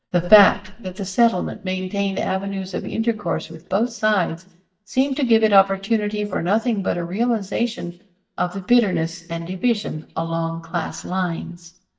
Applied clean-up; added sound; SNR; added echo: neural mask model DeepFilterNet 3.